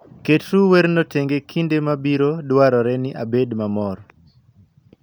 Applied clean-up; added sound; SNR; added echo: none; none; none; none.